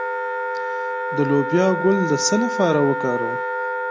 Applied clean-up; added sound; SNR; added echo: none; Wind instrument, woodwind instrument; 3 dB; none.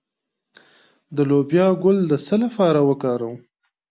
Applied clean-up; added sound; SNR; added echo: none; none; none; none.